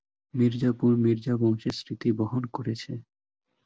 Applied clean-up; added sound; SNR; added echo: none; none; none; none.